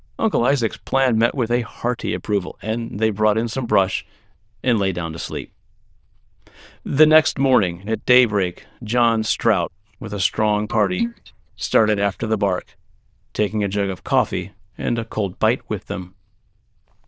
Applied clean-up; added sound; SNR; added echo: neural diffusion model UNIVERSE++.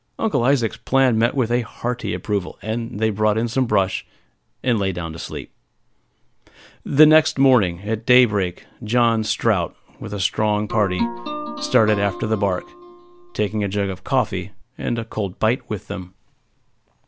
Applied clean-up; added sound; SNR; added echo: none; Guitar; 9 dB; none.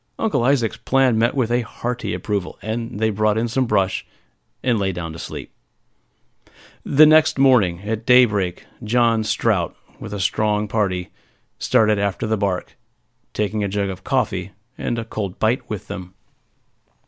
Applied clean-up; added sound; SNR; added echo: none; none; none; none.